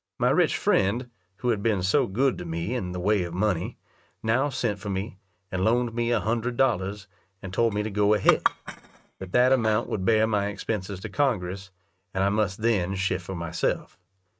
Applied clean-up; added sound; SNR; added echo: neural mask model RNNoise.